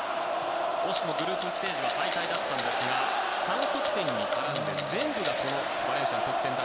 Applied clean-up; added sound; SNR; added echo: none; Rattle; 13 dB; none.